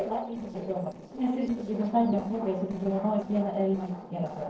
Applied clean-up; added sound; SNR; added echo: neural separator model SepFormer DNS4.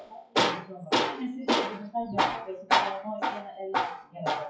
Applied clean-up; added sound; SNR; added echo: classical method WPE with log-MMSE.